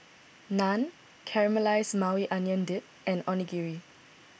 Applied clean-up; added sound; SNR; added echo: none; none; none; none.